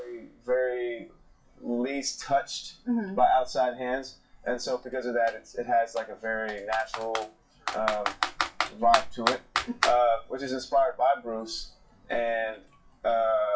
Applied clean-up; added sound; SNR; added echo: classical method WPE with log-MMSE.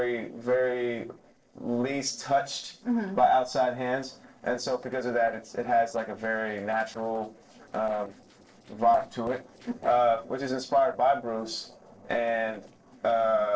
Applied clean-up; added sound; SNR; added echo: neural separator model SepFormer DNS4.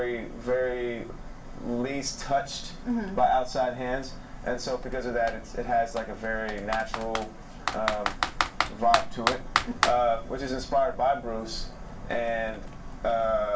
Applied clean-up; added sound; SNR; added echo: none; Computer keyboard; 7 dB; reverberation time 0.3 s.